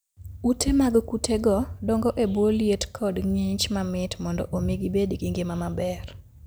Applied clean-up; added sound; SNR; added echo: none; none; none; none.